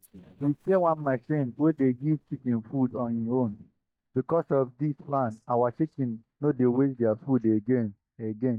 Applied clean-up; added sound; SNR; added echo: neural mask model DeepFilterNet 3.